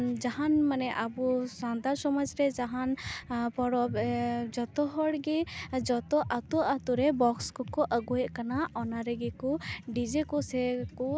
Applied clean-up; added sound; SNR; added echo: none; none; none; none.